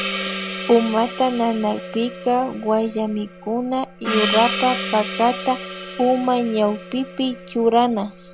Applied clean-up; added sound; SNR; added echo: none; Gong; 8 dB; none.